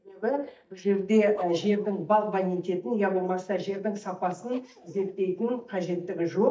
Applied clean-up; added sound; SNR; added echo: neural mask model DeepFilterNet 3.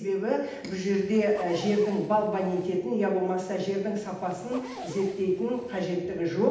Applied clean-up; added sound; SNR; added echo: none; Zipper (clothing); 17 dB; reverberation time 0.8 s.